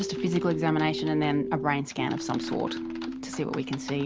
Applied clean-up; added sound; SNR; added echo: none; none; none; none.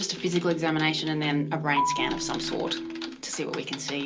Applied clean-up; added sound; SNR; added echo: none; Marimba, xylophone; 4 dB; reverberation time 0.2 s.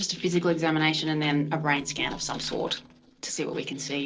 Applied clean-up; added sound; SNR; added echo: neural separator model SepFormer DNS4.